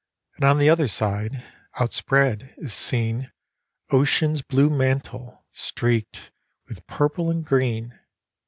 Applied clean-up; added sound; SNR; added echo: none; none; none; none.